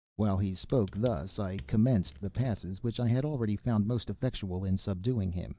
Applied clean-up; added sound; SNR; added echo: neural mask model DeepFilterNet 3.